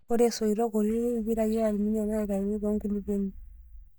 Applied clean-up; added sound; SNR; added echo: neural mask model DeepFilterNet 3.